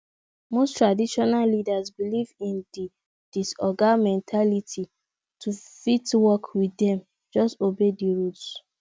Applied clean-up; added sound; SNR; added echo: none; none; none; none.